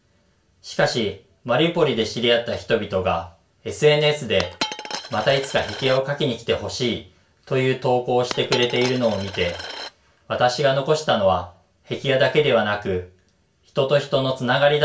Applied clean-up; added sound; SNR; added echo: none; Coin (dropping); 13 dB; reverberation time 0.3 s.